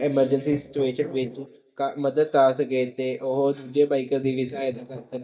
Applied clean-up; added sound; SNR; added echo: neural mask model DeepFilterNet 3.